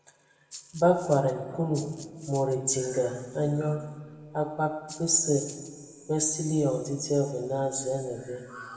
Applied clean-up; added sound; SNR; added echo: none; Rattle (instrument); 19 dB; reverberation time 1.9 s.